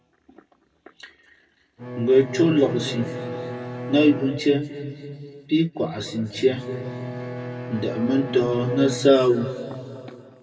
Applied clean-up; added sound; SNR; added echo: none; Bowed string instrument; 11 dB; reverberation time 2.7 s.